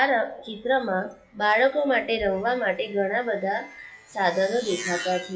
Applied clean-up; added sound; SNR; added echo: classical method WPE with log-MMSE.